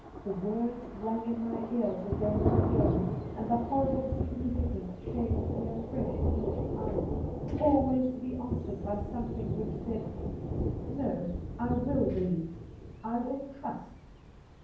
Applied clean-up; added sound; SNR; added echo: none; Thunder; 0 dB; reverberation time 0.9 s.